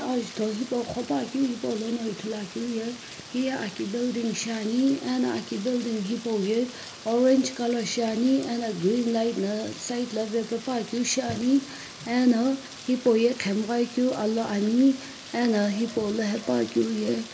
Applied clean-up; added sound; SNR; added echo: none; Rain; 17 dB; reverberation time 0.8 s.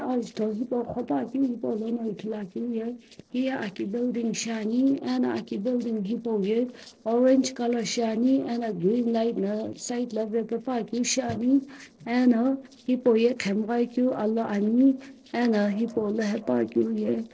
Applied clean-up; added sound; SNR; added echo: neural separator model SepFormer DNS4.